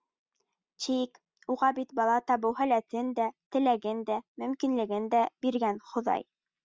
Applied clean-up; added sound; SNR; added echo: none; none; none; none.